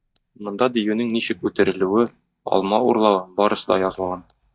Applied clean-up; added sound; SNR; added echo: neural mask model DeepFilterNet 3.